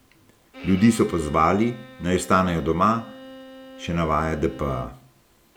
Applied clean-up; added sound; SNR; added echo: none; Bowed string instrument; 19 dB; none.